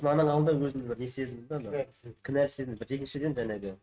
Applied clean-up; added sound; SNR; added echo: neural mask model RNNoise.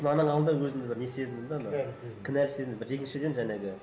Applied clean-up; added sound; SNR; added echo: none; none; none; none.